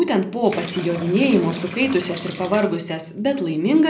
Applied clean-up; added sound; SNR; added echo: none; Bathtub (filling or washing) / Liquid; 15 dB; reverberation time 0.5 s.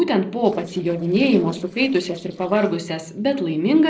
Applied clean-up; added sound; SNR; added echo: neural separator model SepFormer DNS4.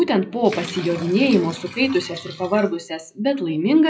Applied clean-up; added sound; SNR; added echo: classical method WPE with log-MMSE.